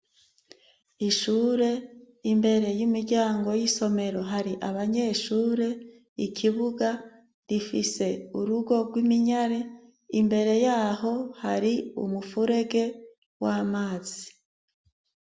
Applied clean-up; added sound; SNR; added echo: none; none; none; none.